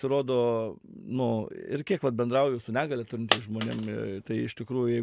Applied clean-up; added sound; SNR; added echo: none; Coin (dropping); 4 dB; none.